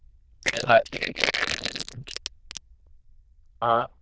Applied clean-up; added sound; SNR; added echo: neural diffusion model UNIVERSE++.